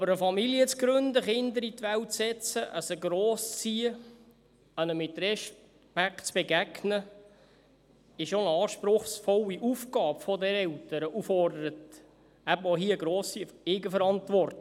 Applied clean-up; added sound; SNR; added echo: none; none; none; none.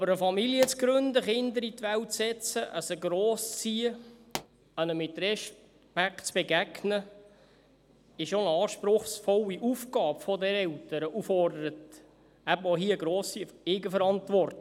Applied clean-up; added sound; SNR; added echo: none; Explosion; 15 dB; none.